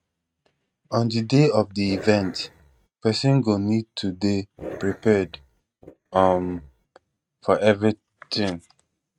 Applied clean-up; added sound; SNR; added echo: neural mask model RNNoise.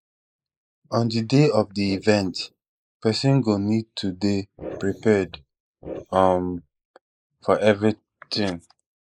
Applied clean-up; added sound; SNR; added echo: neural mask model Resemble Enhance denoiser.